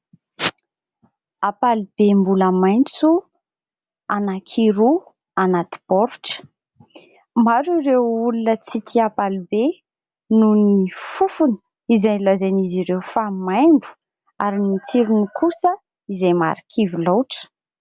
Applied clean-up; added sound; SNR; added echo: none; none; none; none.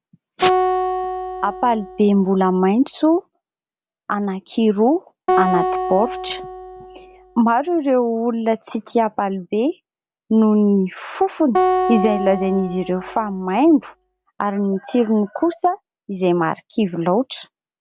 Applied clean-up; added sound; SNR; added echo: none; Acoustic guitar; 4 dB; none.